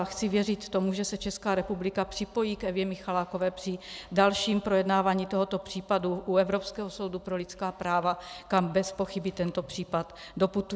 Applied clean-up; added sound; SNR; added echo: none; none; none; none.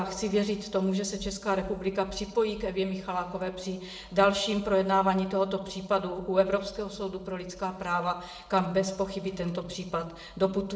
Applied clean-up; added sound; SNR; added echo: none; none; none; reverberation time 0.6 s.